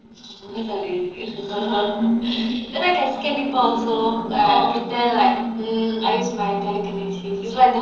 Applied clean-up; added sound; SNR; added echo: neural separator model SepFormer DNS4.